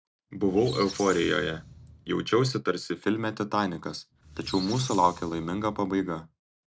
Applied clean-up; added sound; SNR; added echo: none; Squeak; 16 dB; none.